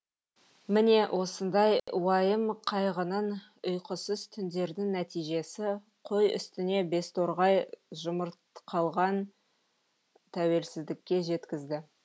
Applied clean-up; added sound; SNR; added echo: none; none; none; none.